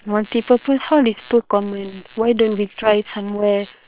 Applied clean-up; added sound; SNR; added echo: neural separator model SepFormer WHAM!.